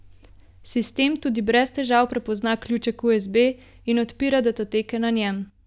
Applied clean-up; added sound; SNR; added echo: none; none; none; none.